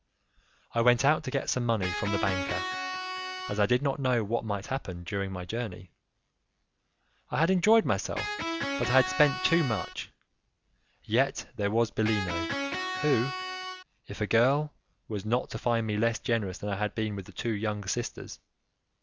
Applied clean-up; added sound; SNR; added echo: none; Electric guitar; 4 dB; none.